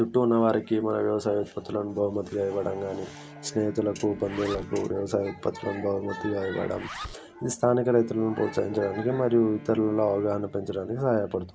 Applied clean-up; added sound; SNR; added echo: none; Bowed string instrument + Zipper (clothing); 19 dB; none.